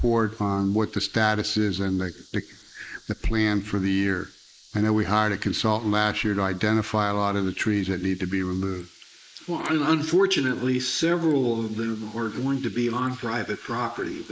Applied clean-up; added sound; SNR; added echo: neural mask model Resemble Enhance denoiser.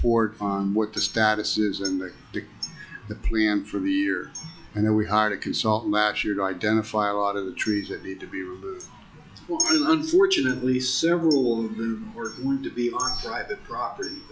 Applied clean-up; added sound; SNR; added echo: classical method log-MMSE.